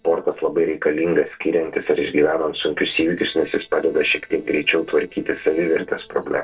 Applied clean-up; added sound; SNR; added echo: neural separator model SepFormer DNS4.